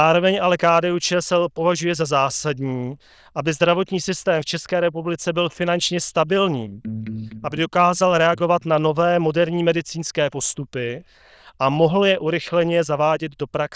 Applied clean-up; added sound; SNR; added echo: neural diffusion model UNIVERSE++.